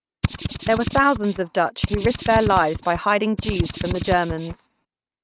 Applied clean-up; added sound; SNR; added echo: neural mask model RNNoise.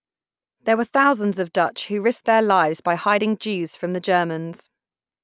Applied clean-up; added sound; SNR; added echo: none; none; none; none.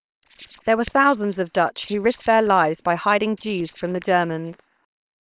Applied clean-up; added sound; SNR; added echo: neural separator model SepFormer WHAM!.